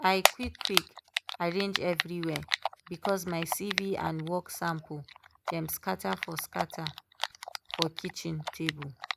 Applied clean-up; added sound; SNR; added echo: none; Typing; 1 dB; none.